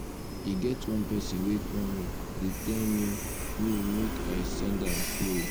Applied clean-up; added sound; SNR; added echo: none; Train; 2 dB; none.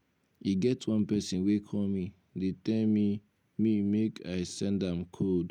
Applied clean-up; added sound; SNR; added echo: none; none; none; none.